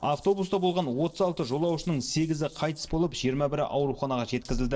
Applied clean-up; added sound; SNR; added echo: neural separator model SepFormer DNS4.